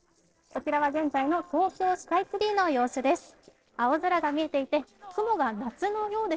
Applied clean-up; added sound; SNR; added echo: neural separator model SepFormer DNS4.